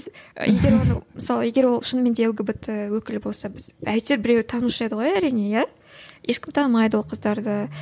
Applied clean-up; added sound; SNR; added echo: none; none; none; none.